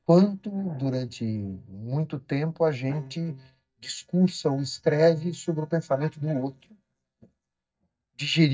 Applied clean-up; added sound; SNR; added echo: neural mask model DeepFilterNet 3.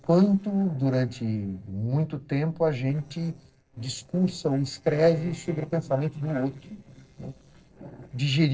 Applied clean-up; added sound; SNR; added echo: neural separator model SepFormer DNS4.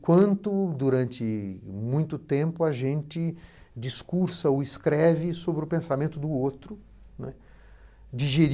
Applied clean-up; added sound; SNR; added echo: none; none; none; none.